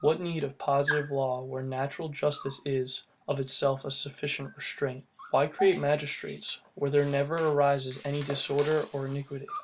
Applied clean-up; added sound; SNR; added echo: none; Dog; 14 dB; none.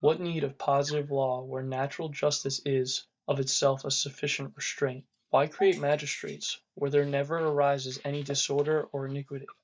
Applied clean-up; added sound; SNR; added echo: neural mask model DeepFilterNet 3.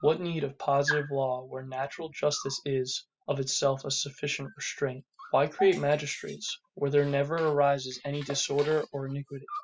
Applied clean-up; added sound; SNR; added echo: classical method spectral subtraction.